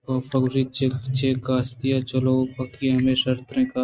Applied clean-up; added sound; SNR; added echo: neural mask model RNNoise.